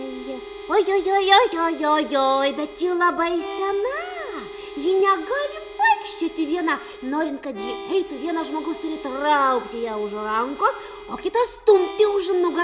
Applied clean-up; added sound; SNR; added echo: none; Harmonica; 14 dB; none.